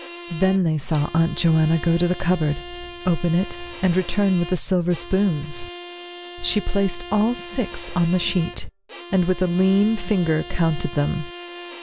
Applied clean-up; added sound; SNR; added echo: none; Bowed string instrument; 15 dB; none.